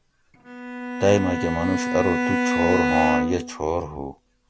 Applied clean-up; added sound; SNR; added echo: none; Bowed string instrument; 1 dB; none.